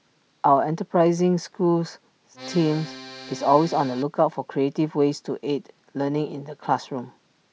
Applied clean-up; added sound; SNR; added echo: none; Accordion; 15 dB; none.